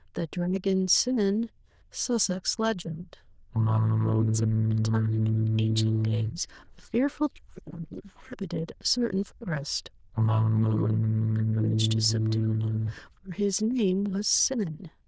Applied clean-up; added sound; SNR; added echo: neural diffusion model UNIVERSE++.